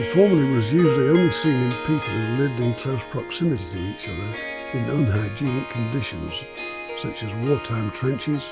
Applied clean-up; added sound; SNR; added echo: none; Harp; 8 dB; none.